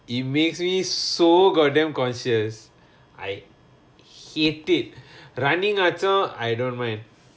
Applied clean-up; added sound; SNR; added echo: none; none; none; none.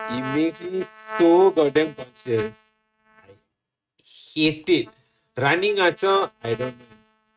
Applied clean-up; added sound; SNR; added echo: neural mask model RNNoise.